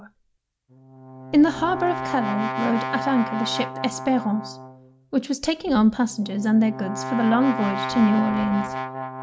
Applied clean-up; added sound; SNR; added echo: none; Brass instrument; 8 dB; none.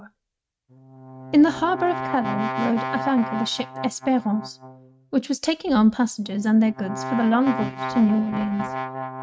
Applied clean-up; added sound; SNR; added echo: neural mask model RNNoise.